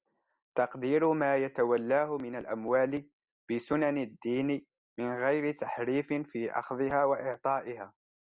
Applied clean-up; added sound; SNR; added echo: none; none; none; none.